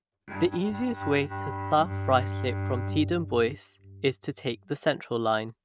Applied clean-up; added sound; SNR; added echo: neural mask model RNNoise.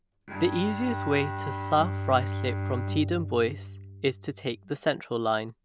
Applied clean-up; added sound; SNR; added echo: none; Bowed string instrument; 5 dB; none.